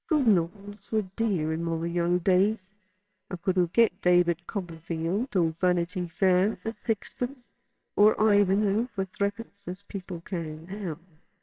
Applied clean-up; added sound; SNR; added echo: neural separator model SepFormer WHAMR!.